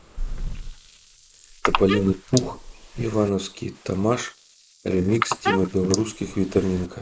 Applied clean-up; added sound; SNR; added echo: neural mask model Resemble Enhance denoiser.